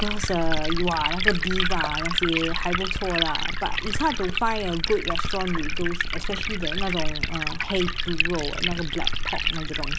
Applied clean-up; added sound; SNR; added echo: none; Liquid; -3 dB; none.